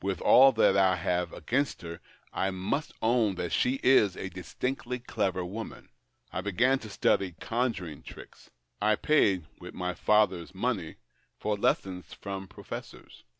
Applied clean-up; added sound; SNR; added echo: none; none; none; none.